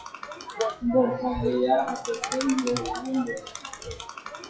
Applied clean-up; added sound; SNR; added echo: classical method WPE with log-MMSE.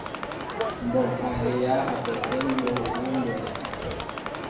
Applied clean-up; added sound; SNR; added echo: none; Crowd; 2 dB; reverberation time 0.6 s.